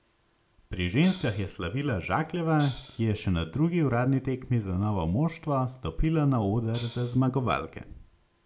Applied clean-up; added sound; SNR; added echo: none; Hi-hat; 11 dB; none.